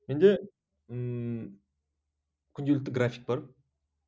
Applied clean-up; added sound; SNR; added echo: none; none; none; none.